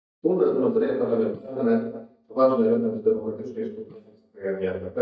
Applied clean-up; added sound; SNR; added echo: neural mask model DeepFilterNet 3.